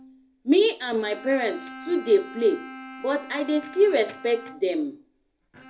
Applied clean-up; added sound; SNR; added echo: none; Bowed string instrument; 18 dB; reverberation time 0.3 s.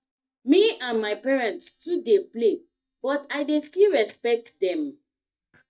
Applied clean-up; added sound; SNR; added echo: neural mask model DeepFilterNet 3.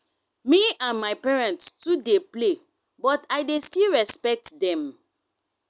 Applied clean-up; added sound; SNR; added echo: none; none; none; none.